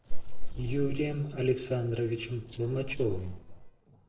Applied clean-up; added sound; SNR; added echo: neural separator model SepFormer DNS4.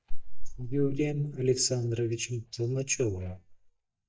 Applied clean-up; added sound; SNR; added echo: neural mask model DeepFilterNet 3.